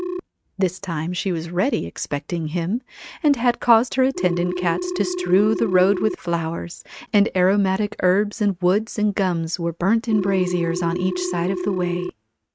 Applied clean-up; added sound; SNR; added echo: neural mask model RNNoise.